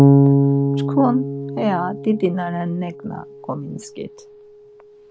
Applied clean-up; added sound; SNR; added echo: none; Bass guitar; -4 dB; none.